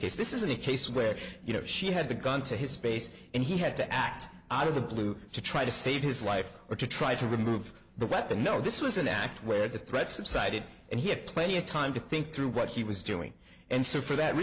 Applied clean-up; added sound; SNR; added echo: none; none; none; none.